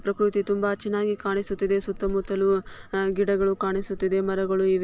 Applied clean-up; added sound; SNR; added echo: none; Bell; 16 dB; none.